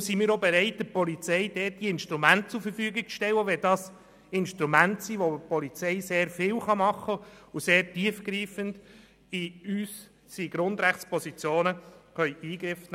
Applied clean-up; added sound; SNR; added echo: none; none; none; none.